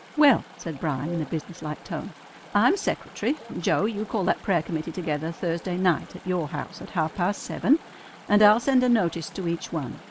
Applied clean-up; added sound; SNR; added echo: none; Brass instrument + Chatter / Stream; 19 dB; none.